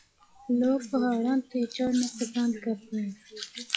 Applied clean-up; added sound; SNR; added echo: classical method log-MMSE.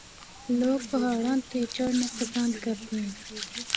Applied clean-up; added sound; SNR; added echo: none; Hands; 10 dB; none.